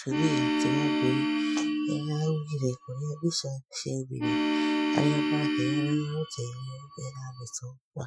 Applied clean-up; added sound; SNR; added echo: classical method Wiener filter.